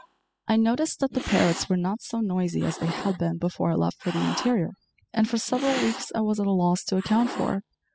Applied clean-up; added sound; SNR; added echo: classical method spectral subtraction.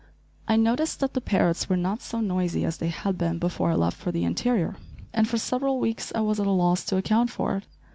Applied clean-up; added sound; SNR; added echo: none; none; none; none.